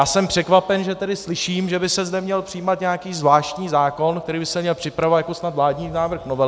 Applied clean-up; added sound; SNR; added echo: none; none; none; none.